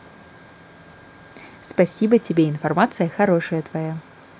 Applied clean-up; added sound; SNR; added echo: none; none; none; none.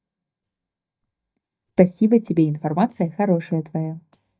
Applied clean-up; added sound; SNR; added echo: neural mask model DeepFilterNet 3.